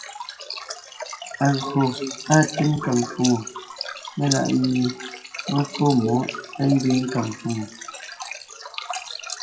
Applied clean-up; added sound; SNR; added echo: classical method WPE with log-MMSE.